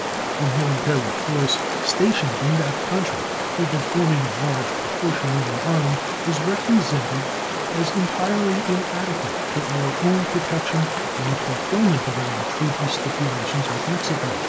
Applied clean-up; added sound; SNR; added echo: none; Stream; 2 dB; none.